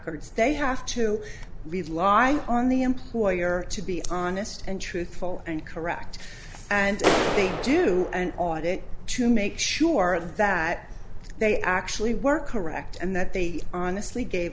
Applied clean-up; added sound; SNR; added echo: none; Clapping; 6 dB; none.